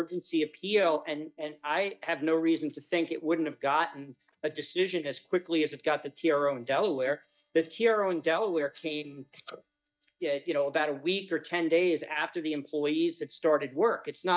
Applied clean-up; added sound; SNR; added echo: neural mask model DeepFilterNet 3.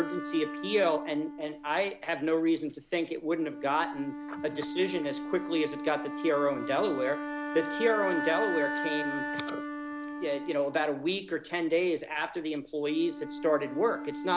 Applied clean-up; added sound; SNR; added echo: none; Wind instrument, woodwind instrument; 7 dB; none.